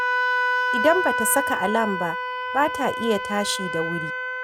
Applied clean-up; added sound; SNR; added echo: none; Wind instrument, woodwind instrument; 0 dB; none.